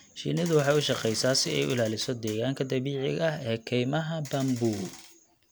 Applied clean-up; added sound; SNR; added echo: none; none; none; none.